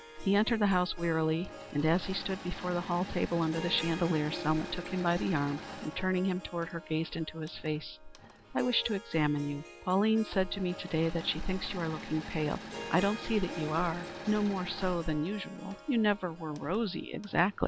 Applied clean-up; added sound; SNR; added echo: none; Harp + Engine / Mechanisms; 13 dB; none.